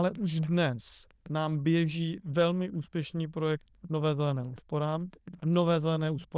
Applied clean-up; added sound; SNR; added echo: neural diffusion model UNIVERSE++.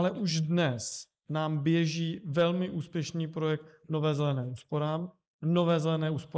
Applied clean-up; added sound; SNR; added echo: neural mask model Resemble Enhance denoiser.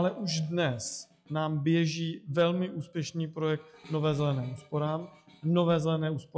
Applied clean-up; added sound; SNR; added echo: classical method log-MMSE.